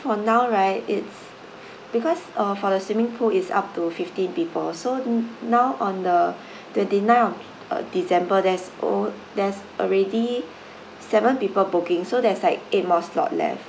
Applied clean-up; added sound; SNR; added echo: none; none; none; none.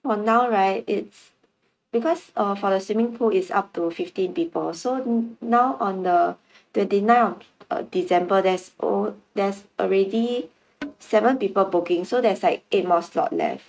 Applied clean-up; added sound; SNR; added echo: neural mask model RNNoise.